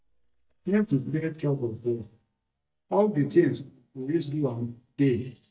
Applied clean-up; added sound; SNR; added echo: neural mask model DeepFilterNet 3.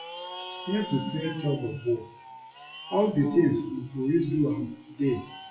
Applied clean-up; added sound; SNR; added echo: classical method WPE with log-MMSE.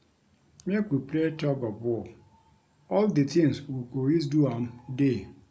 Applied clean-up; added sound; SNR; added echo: none; none; none; none.